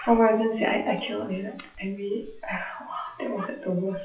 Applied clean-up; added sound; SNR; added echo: classical method WPE with log-MMSE.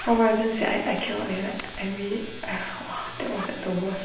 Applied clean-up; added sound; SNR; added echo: none; Zipper (clothing); 14 dB; reverberation time 0.9 s.